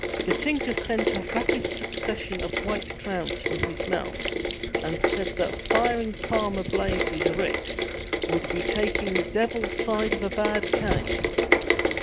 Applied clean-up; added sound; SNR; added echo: none; Rain; -5 dB; none.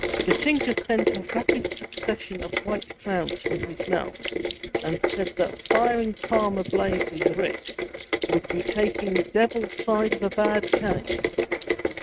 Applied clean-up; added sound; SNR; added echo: neural mask model RNNoise.